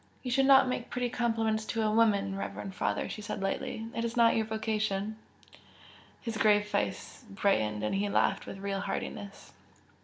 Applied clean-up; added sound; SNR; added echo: none; none; none; none.